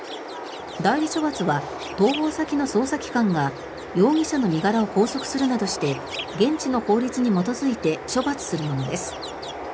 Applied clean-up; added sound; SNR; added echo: none; Chirp, tweet; 10 dB; none.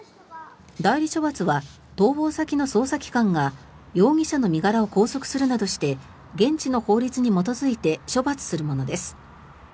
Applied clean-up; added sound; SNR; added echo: none; none; none; none.